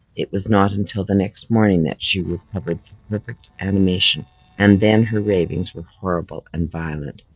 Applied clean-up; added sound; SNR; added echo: neural separator model SepFormer DNS4.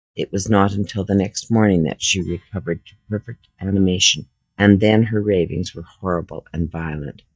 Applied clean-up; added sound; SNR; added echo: neural mask model DeepFilterNet 3.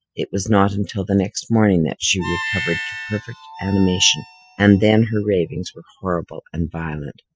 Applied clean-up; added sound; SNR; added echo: classical method spectral subtraction.